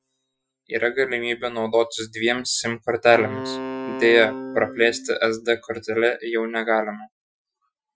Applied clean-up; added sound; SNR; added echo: classical method Wiener filter.